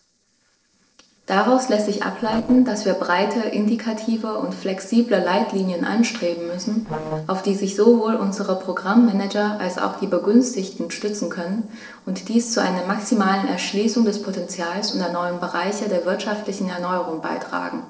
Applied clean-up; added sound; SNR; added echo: neural separator model SepFormer DNS4.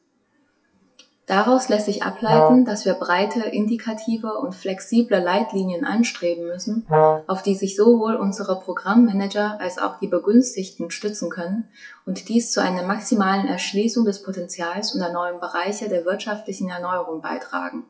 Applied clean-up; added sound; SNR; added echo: classical method WPE with log-MMSE.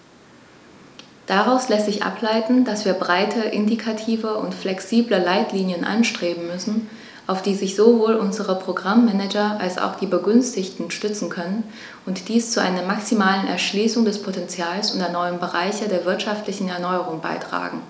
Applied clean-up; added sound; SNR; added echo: none; none; none; none.